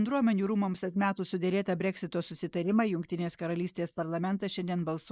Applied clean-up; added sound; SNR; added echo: neural mask model Resemble Enhance denoiser.